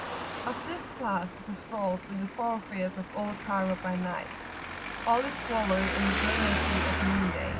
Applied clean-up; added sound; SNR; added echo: none; Traffic noise, roadway noise; 2 dB; none.